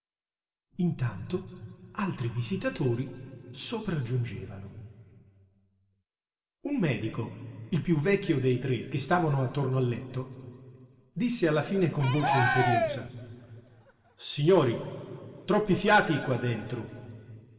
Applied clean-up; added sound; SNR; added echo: none; Cheering; 1 dB; reverberation time 2.3 s.